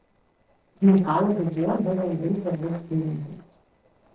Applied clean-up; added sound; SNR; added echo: neural separator model SepFormer DNS4.